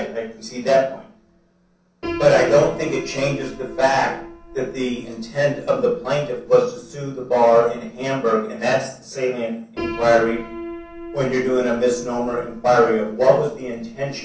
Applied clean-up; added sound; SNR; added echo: none; Piano; 15 dB; reverberation time 0.6 s.